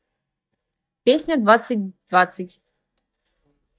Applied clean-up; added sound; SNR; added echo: neural mask model DeepFilterNet 3.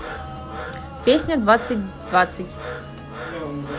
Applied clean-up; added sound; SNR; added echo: none; Frog; 13 dB; none.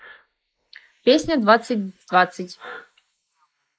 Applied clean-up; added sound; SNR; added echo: neural mask model Resemble Enhance denoiser.